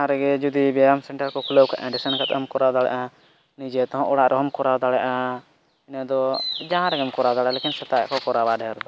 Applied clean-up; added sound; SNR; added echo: none; none; none; none.